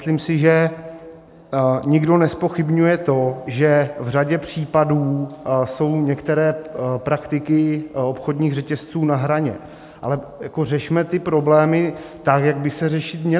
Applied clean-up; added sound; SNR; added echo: none; none; none; none.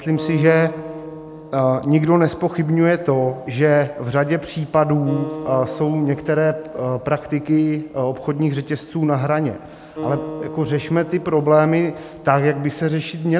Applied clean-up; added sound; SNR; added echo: none; Acoustic guitar; 16 dB; none.